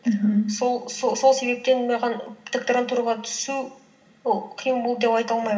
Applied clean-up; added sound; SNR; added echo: none; none; none; reverberation time 0.7 s.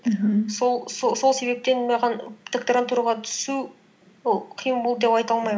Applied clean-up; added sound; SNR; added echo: none; none; none; none.